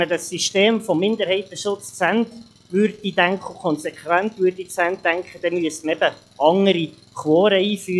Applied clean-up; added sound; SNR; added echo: classical method log-MMSE.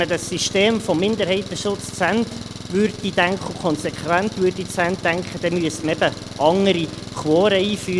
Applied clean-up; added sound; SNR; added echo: none; Engine; 13 dB; none.